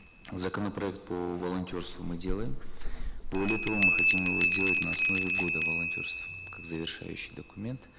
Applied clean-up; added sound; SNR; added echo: none; Bell; -4 dB; none.